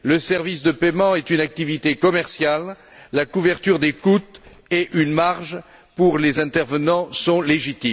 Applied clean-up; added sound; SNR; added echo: none; none; none; none.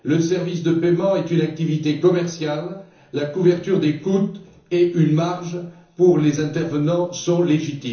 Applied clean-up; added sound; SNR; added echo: none; none; none; reverberation time 0.7 s.